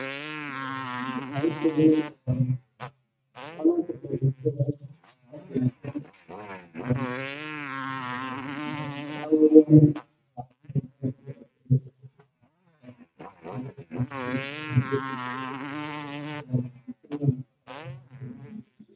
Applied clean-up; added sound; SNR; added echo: neural mask model RNNoise.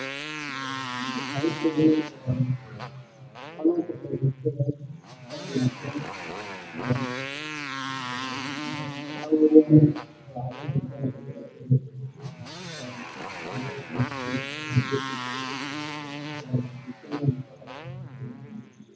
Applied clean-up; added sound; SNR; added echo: none; Motorcycle; 9 dB; none.